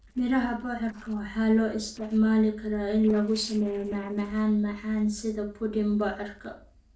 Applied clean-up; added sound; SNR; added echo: neural separator model SepFormer DNS4.